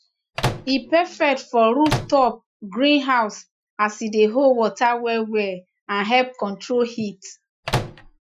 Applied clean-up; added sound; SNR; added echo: classical method Wiener filter.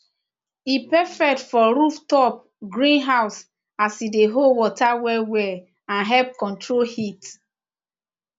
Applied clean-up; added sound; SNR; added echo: none; none; none; none.